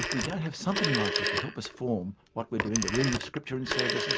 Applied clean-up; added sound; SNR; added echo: none; Telephone; 0 dB; none.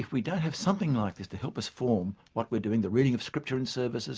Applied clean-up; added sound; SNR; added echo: none; none; none; none.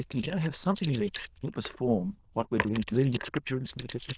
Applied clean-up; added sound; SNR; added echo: neural diffusion model UNIVERSE++.